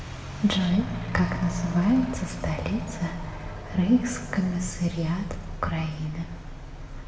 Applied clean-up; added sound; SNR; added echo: none; Accelerating, revving, vroom / Truck; 10 dB; reverberation time 1.0 s.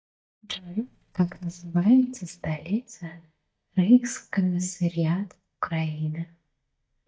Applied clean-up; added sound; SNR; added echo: neural mask model DeepFilterNet 3.